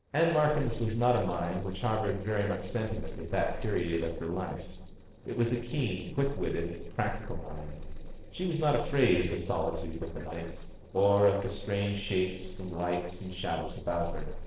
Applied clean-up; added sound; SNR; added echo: neural separator model SepFormer DNS4.